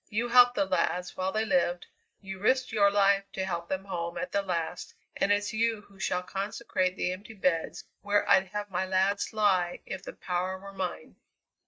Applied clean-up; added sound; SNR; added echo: neural mask model RNNoise.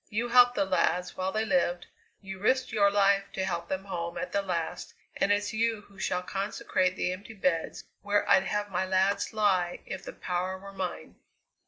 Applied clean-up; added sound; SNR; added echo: none; Clapping; 16 dB; none.